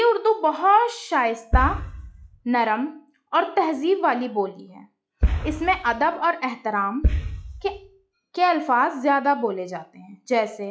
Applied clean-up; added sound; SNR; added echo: classical method log-MMSE.